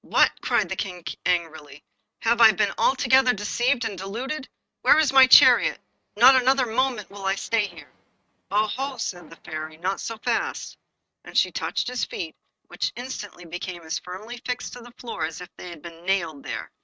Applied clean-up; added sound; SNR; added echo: neural mask model RNNoise.